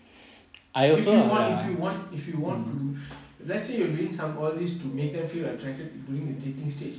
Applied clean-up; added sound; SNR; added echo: none; none; none; none.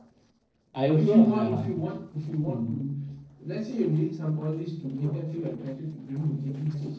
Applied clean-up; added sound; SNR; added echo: neural separator model SepFormer DNS4.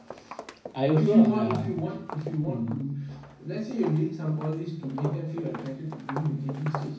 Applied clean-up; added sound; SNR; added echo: none; Walk, footsteps; 14 dB; reverberation time 0.4 s.